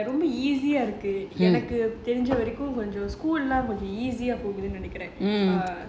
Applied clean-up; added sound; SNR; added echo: none; none; none; none.